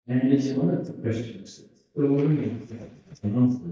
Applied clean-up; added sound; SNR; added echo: neural mask model DeepFilterNet 3.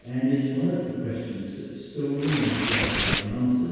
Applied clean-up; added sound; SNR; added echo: none; Tearing; 4 dB; reverberation time 2.0 s.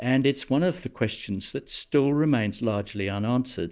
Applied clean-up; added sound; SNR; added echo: none; none; none; none.